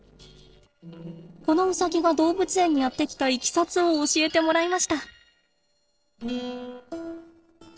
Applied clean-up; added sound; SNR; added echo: neural separator model SepFormer DNS4.